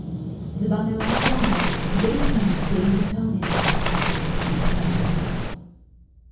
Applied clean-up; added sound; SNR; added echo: none; Waves, surf; -1 dB; reverberation time 0.9 s.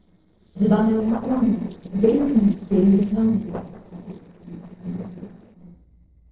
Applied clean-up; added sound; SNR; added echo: neural separator model SepFormer DNS4.